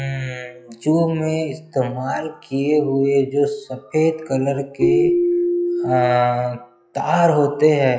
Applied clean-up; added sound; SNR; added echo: classical method log-MMSE.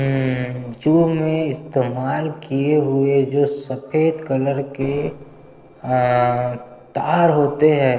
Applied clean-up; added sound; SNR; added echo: neural separator model SepFormer DNS4.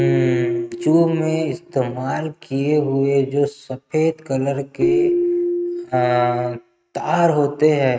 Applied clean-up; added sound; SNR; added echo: neural mask model RNNoise.